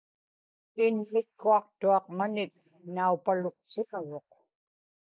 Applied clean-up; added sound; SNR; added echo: neural mask model Resemble Enhance denoiser.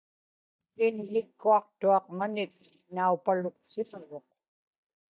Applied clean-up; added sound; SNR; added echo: neural mask model DeepFilterNet 3.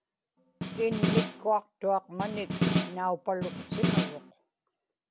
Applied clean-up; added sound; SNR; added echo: none; Snare drum; -3 dB; none.